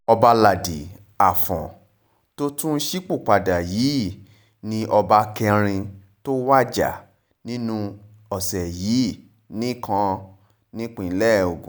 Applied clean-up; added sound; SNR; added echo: none; none; none; none.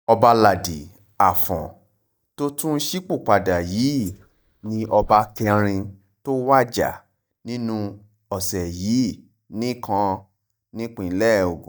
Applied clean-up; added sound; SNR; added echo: neural mask model DeepFilterNet 3.